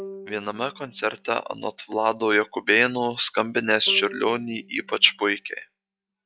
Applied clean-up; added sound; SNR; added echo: classical method log-MMSE.